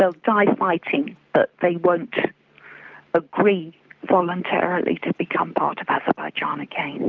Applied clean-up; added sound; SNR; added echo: none; none; none; none.